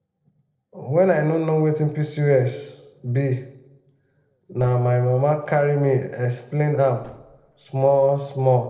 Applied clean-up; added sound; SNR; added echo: neural separator model SepFormer DNS4.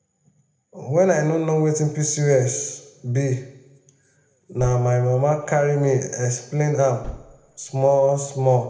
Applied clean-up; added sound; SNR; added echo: none; Gunshot, gunfire; 17 dB; reverberation time 0.8 s.